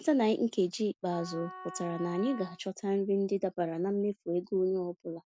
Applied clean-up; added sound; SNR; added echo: none; Wind instrument, woodwind instrument; 16 dB; none.